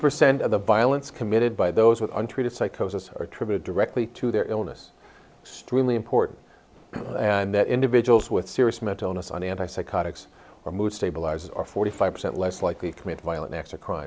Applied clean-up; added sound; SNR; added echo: none; none; none; none.